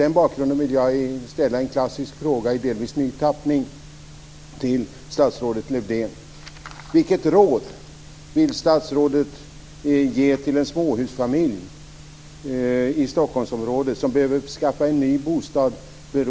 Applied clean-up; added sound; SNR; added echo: none; none; none; none.